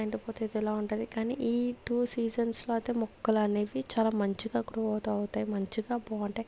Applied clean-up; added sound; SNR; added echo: none; none; none; none.